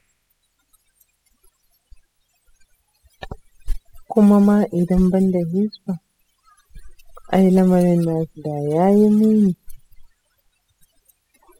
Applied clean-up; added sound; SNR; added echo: classical method spectral subtraction.